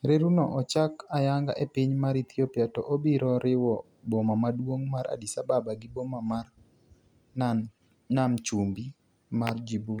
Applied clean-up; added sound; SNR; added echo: none; none; none; none.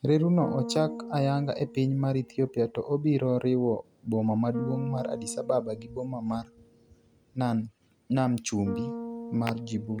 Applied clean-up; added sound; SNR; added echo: none; Bass guitar; 13 dB; none.